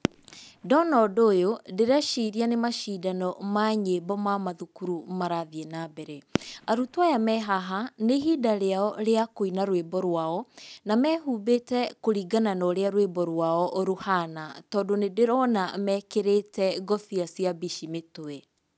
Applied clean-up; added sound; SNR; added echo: none; Fireworks; 11 dB; none.